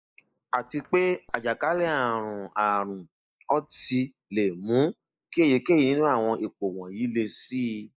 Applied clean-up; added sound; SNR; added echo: neural mask model Resemble Enhance denoiser.